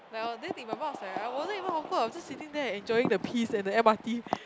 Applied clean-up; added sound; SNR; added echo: none; Cheering; 16 dB; none.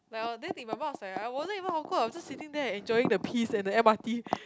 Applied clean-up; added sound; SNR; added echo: none; none; none; none.